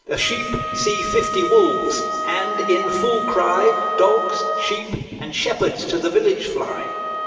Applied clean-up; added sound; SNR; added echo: none; Wind instrument, woodwind instrument; 5 dB; reverberation time 2.8 s.